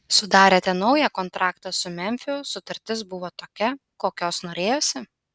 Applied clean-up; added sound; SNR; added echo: none; none; none; none.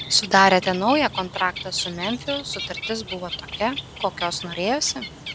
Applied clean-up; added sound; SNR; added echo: none; Bird; 11 dB; none.